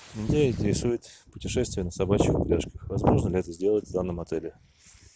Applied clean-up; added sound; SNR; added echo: none; none; none; none.